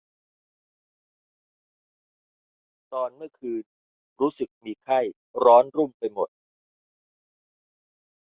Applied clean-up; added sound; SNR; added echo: none; none; none; none.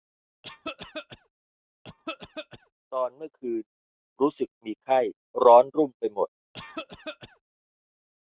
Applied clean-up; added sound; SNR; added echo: neural mask model RNNoise.